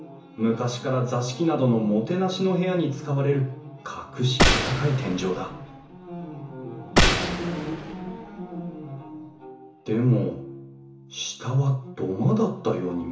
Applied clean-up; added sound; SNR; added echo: none; Gunshot, gunfire; 0 dB; reverberation time 0.7 s.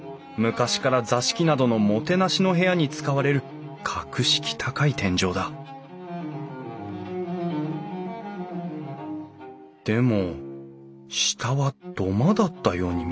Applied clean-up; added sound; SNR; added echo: none; none; none; none.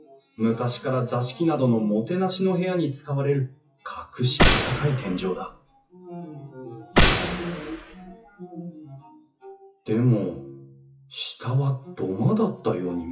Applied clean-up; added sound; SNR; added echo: classical method WPE with log-MMSE.